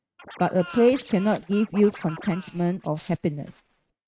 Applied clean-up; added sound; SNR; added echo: neural mask model RNNoise.